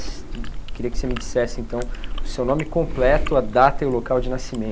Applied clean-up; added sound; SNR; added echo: none; Chewing, mastication; 3 dB; none.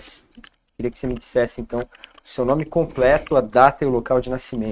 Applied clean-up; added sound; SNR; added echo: neural mask model RNNoise.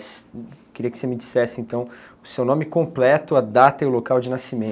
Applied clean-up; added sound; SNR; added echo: none; none; none; none.